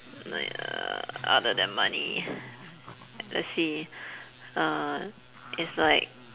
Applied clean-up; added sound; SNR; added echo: none; Growling; 20 dB; none.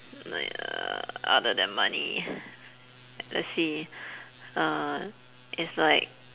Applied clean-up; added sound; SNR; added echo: none; none; none; none.